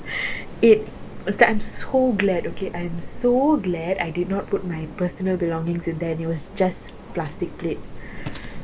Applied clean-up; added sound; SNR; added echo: none; Rain; 10 dB; none.